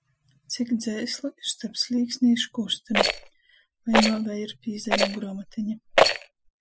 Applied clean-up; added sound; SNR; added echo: classical method spectral subtraction.